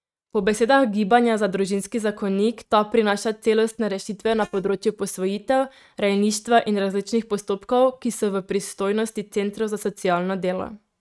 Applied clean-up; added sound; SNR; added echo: neural mask model RNNoise.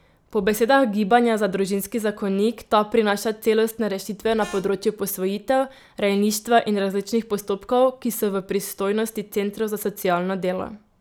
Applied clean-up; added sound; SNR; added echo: none; Harmonica; 19 dB; none.